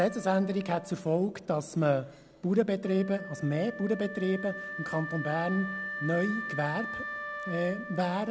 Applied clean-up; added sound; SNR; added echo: none; Wind instrument, woodwind instrument; 10 dB; none.